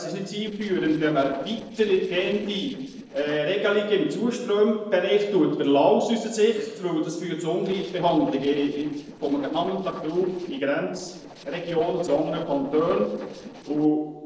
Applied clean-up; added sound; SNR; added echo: neural separator model SepFormer DNS4.